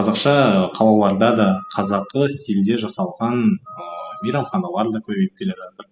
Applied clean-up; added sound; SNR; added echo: classical method spectral subtraction.